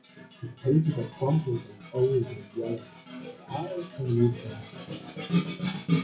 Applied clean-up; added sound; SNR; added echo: classical method WPE with log-MMSE.